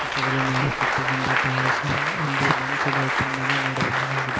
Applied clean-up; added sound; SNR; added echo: none; Applause; -5 dB; none.